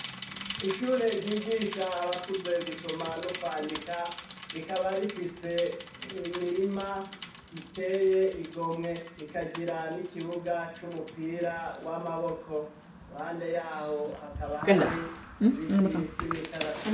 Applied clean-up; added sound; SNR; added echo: none; Bicycle; 2 dB; reverberation time 0.6 s.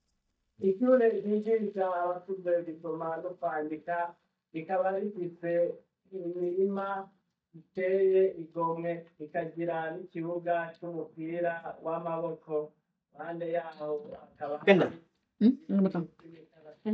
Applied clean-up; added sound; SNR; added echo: neural mask model DeepFilterNet 3.